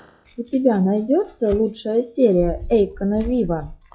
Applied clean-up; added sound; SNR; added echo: classical method log-MMSE.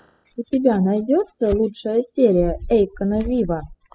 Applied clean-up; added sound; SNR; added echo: classical method spectral subtraction.